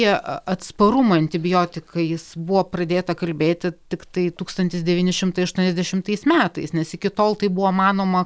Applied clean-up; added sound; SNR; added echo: none; none; none; none.